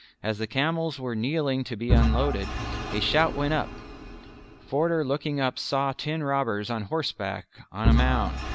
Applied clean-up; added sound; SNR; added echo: none; Engine / Vehicle; 2 dB; none.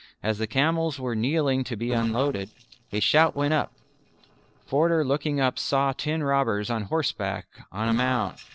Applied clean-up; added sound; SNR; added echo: neural separator model SepFormer DNS4.